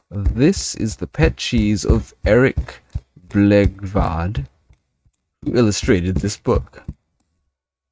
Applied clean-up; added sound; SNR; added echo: neural mask model RNNoise.